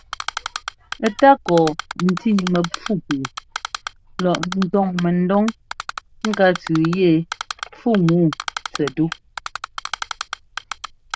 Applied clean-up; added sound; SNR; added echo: neural diffusion model UNIVERSE++.